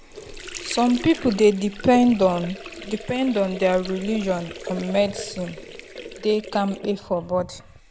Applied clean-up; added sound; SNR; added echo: none; Sink (filling or washing) / Water; 14 dB; none.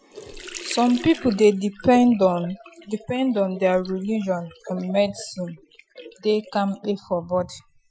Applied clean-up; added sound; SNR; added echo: classical method Wiener filter.